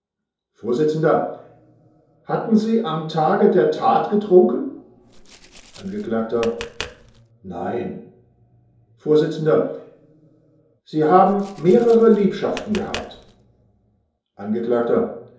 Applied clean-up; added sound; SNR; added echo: none; Tap; 18 dB; reverberation time 2.8 s.